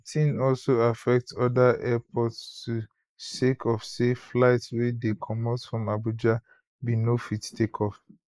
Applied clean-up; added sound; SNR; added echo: neural mask model Resemble Enhance denoiser.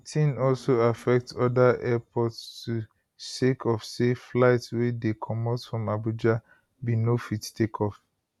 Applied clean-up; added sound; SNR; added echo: none; none; none; none.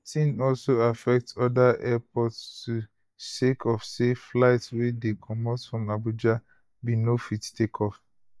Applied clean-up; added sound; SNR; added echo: neural mask model DeepFilterNet 3.